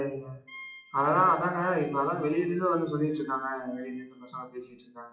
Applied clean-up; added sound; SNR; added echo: classical method WPE with log-MMSE.